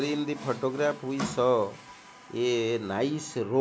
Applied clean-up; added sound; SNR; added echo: none; Water tap, faucet; 14 dB; none.